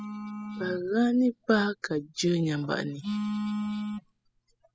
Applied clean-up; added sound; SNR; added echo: classical method spectral subtraction.